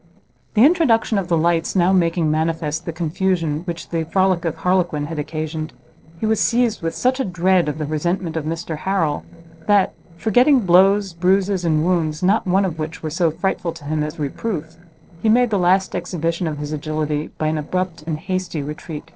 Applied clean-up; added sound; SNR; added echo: neural separator model SepFormer DNS4.